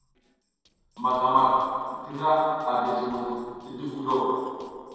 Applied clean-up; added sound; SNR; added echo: neural separator model SepFormer DNS4.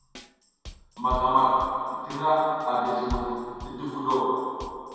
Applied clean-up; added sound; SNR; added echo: none; Drum kit; 14 dB; reverberation time 2.1 s.